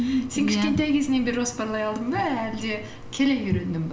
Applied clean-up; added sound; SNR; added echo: none; Mechanisms; 17 dB; reverberation time 0.7 s.